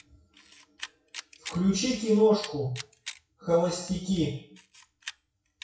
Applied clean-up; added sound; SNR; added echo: classical method WPE with log-MMSE.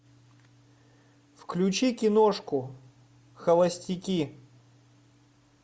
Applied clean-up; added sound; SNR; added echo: none; none; none; none.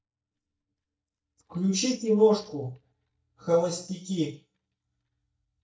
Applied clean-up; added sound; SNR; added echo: neural mask model DeepFilterNet 3.